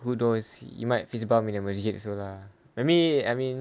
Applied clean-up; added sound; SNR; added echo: none; none; none; none.